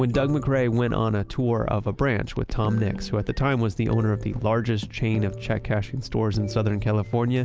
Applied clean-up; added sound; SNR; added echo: none; none; none; none.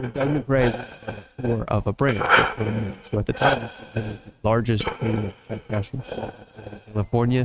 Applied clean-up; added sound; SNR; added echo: neural mask model RNNoise.